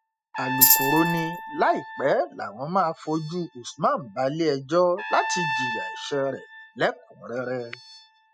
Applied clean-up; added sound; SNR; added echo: classical method spectral subtraction.